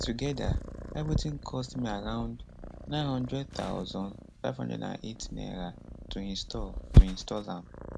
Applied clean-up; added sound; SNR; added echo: none; Purr; -5 dB; none.